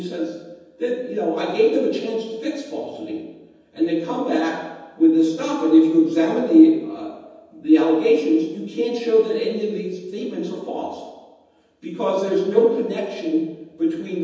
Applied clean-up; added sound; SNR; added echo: none; none; none; reverberation time 1.1 s.